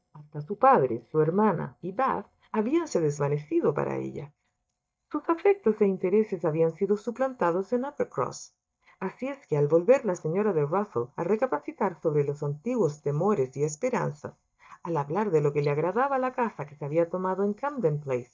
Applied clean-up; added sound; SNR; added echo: neural mask model DeepFilterNet 3.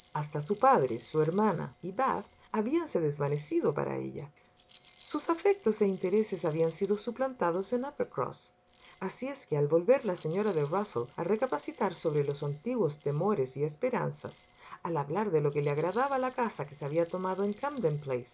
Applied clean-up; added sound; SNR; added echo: none; Rattle; -2 dB; none.